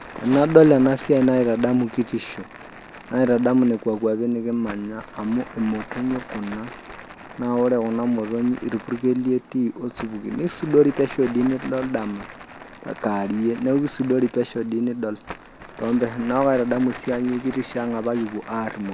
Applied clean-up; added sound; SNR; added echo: none; Crumpling, crinkling; 17 dB; none.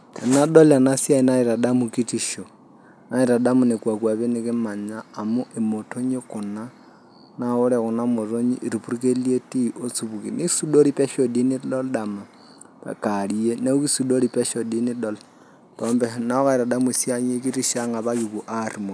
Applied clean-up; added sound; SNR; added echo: none; none; none; none.